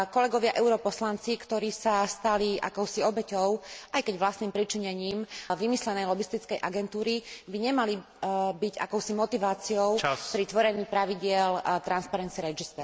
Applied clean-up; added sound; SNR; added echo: none; none; none; none.